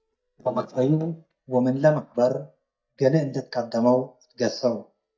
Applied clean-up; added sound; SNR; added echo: neural mask model DeepFilterNet 3.